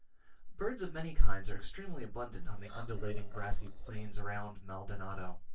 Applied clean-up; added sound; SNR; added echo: neural separator model SepFormer DNS4.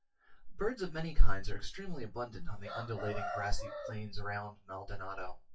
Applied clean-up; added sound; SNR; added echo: classical method WPE with log-MMSE.